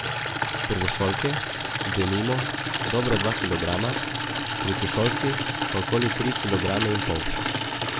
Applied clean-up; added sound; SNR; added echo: none; Water tap, faucet / Liquid; -2 dB; none.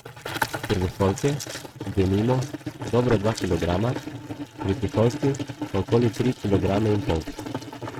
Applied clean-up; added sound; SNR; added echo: neural mask model RNNoise.